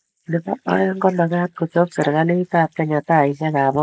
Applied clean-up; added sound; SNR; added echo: neural mask model Resemble Enhance denoiser.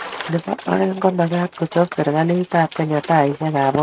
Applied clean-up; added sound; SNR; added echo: neural mask model RNNoise.